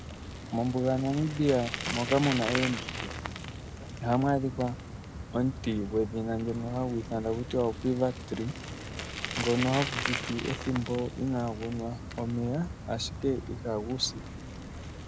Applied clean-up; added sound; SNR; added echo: none; Bicycle; 7 dB; none.